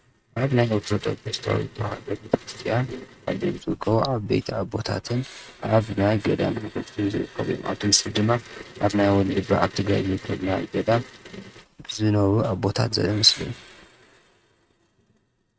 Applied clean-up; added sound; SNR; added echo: neural mask model RNNoise.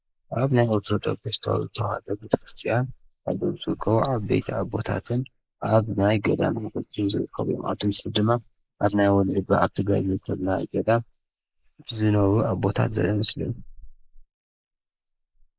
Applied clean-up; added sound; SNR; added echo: neural mask model Resemble Enhance denoiser.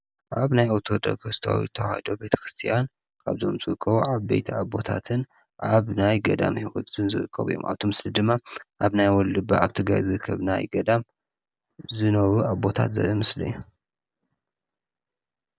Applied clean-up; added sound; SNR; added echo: none; none; none; none.